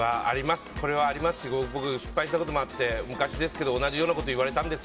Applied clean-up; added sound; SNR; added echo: none; none; none; none.